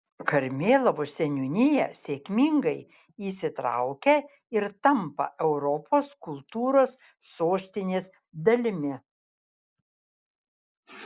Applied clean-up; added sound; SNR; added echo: none; none; none; none.